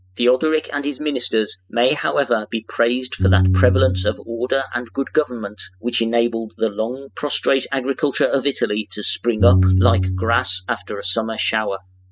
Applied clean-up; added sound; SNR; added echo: classical method spectral subtraction.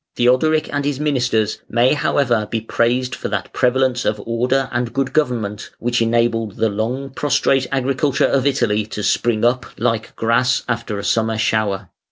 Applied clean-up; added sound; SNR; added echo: none; none; none; none.